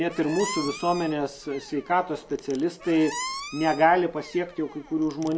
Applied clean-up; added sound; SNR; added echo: none; Squeak; 13 dB; none.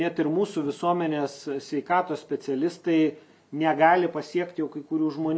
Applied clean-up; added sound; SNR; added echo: none; none; none; none.